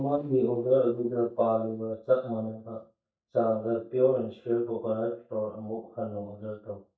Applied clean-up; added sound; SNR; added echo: neural mask model DeepFilterNet 3.